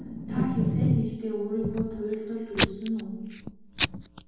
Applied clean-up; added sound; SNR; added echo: none; Packing tape, duct tape / Tearing; -2 dB; reverberation time 1.1 s.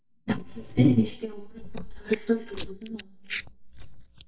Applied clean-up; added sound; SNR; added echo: neural mask model DeepFilterNet 3.